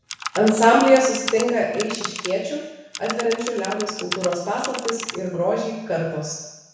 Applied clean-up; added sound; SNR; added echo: none; Computer keyboard; 10 dB; reverberation time 1.0 s.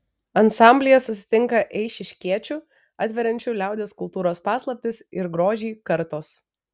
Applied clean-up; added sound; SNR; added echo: none; none; none; none.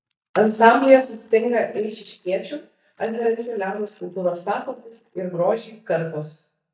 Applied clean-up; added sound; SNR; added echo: neural mask model DeepFilterNet 3.